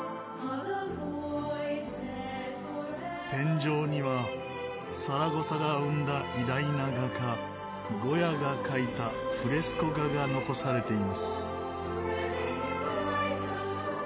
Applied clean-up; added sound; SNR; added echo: none; none; none; none.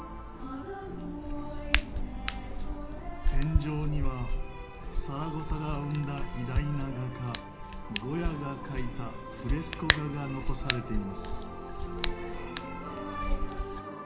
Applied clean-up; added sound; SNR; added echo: none; Hands; -3 dB; reverberation time 0.4 s.